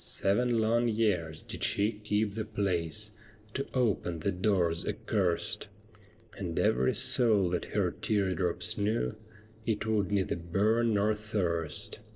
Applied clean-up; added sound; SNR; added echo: neural separator model SepFormer DNS4.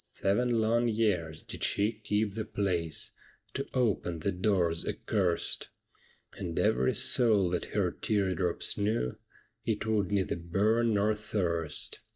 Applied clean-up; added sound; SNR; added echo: neural mask model DeepFilterNet 3.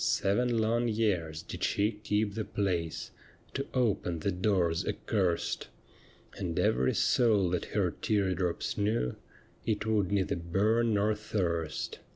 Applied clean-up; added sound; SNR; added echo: none; none; none; none.